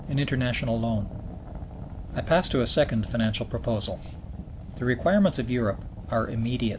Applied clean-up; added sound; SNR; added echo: none; Fire; 10 dB; none.